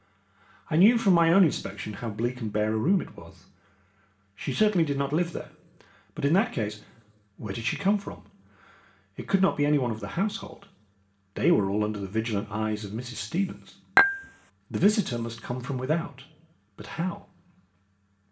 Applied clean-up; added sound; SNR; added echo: none; Dishes, pots, and pans / Chink, clink; -4 dB; reverberation time 0.8 s.